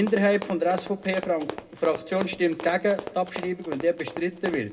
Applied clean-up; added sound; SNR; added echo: none; Run; 12 dB; reverberation time 0.2 s.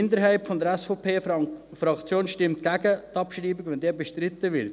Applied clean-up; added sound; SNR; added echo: none; none; none; none.